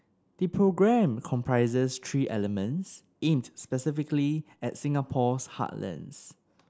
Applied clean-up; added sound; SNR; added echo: none; none; none; none.